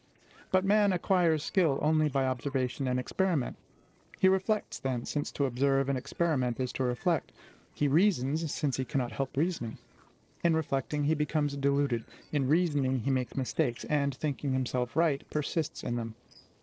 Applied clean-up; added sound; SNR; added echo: neural separator model SepFormer DNS4.